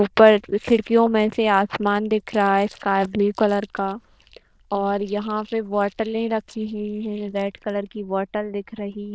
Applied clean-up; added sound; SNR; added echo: neural diffusion model UNIVERSE++.